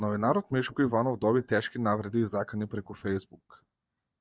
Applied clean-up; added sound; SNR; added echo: neural mask model DeepFilterNet 3.